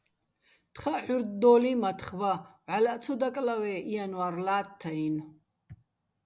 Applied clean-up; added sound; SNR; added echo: none; none; none; none.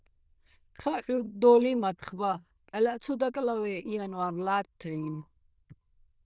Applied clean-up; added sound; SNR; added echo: neural diffusion model UNIVERSE++.